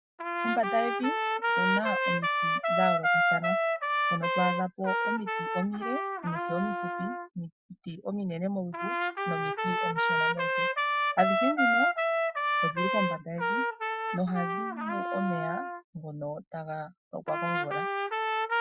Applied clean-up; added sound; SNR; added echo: classical method Wiener filter.